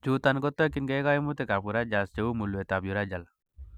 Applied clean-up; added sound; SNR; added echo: none; none; none; none.